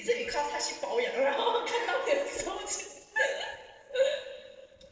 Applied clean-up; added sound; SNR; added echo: neural separator model SepFormer DNS4.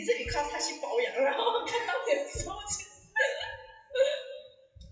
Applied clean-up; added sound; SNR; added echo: classical method WPE with log-MMSE.